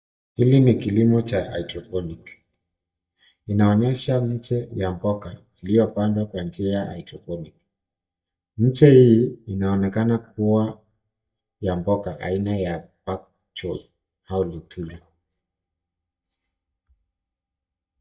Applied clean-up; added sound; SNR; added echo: neural mask model DeepFilterNet 3.